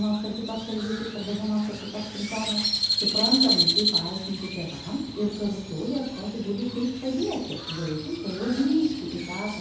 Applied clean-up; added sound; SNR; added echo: none; Crow; 2 dB; reverberation time 0.9 s.